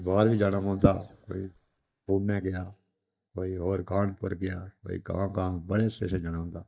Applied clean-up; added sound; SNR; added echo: neural mask model DeepFilterNet 3.